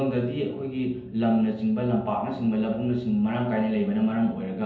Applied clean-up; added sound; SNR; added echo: none; none; none; reverberation time 2.2 s.